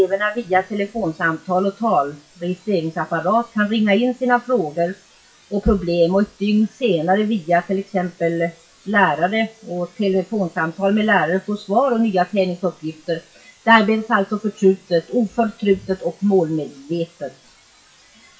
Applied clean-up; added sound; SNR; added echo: classical method WPE with log-MMSE.